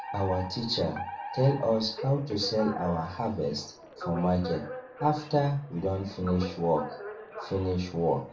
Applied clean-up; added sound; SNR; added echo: none; Alarm; 11 dB; reverberation time 0.3 s.